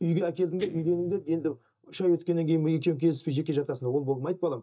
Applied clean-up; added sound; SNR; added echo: neural mask model DeepFilterNet 3.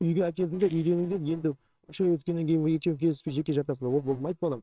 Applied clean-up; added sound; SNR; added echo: neural separator model SepFormer WHAMR!.